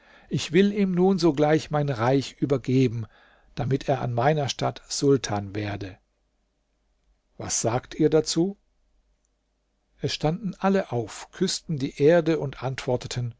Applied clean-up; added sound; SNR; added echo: none; none; none; none.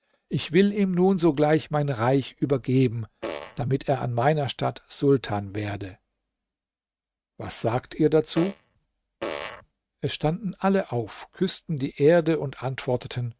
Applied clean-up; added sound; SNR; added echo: neural mask model RNNoise.